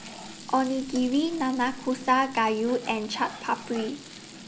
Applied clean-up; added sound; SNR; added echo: none; Frying (food); 17 dB; none.